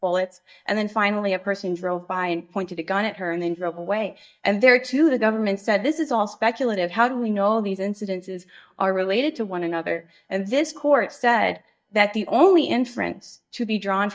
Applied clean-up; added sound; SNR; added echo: neural mask model DeepFilterNet 3.